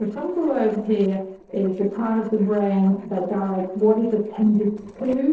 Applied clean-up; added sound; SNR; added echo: neural separator model SepFormer DNS4.